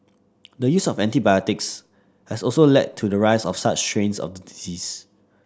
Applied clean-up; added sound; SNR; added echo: none; none; none; none.